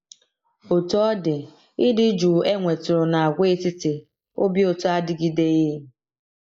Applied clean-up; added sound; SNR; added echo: neural mask model Resemble Enhance denoiser.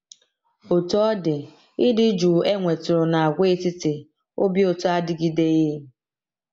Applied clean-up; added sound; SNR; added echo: none; none; none; none.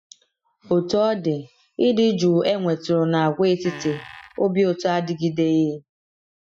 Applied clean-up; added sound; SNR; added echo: classical method Wiener filter.